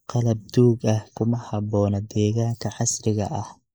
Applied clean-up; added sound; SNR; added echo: neural mask model Resemble Enhance denoiser.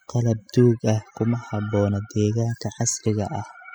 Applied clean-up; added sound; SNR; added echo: classical method spectral subtraction.